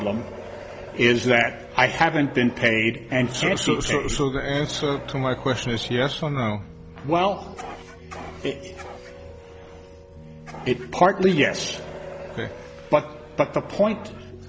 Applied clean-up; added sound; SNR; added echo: none; Fire + Piano; 14 dB; none.